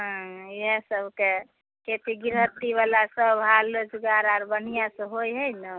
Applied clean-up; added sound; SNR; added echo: none; none; none; none.